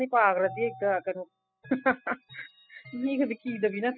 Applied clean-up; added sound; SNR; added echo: classical method spectral subtraction.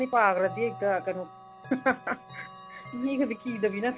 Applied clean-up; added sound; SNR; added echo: none; Chime / Clock; 16 dB; none.